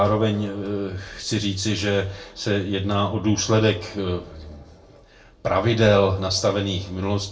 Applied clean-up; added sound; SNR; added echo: none; none; none; reverberation time 0.2 s.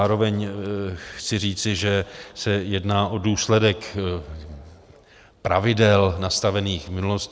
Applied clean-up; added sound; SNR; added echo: none; none; none; none.